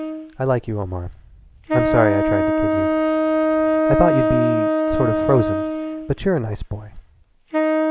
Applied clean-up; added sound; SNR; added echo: none; Wind instrument, woodwind instrument; -3 dB; none.